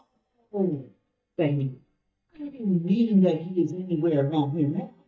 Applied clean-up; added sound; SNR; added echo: neural mask model DeepFilterNet 3.